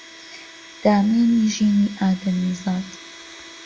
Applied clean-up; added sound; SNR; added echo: none; Domestic sounds, home sounds; 20 dB; none.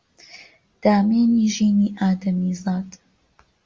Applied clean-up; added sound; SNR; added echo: none; none; none; none.